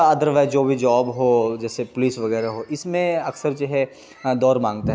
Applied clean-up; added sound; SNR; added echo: none; none; none; none.